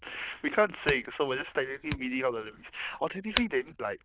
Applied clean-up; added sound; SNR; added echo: neural diffusion model UNIVERSE++.